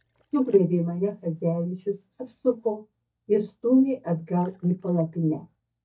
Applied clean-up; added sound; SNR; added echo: neural mask model DeepFilterNet 3.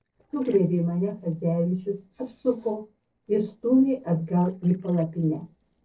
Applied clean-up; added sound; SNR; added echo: neural separator model SepFormer DNS4.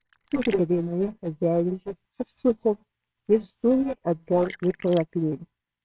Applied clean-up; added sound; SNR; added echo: neural separator model SepFormer WHAMR!.